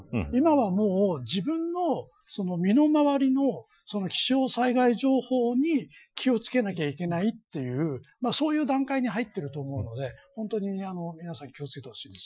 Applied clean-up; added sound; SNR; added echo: classical method Wiener filter.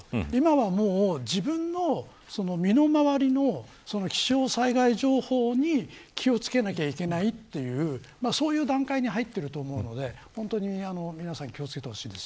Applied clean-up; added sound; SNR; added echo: none; none; none; none.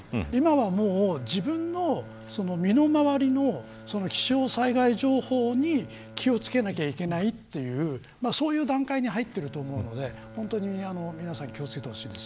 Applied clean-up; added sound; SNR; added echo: none; Bowed string instrument; 19 dB; none.